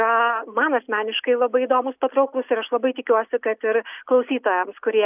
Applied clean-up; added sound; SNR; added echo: none; none; none; none.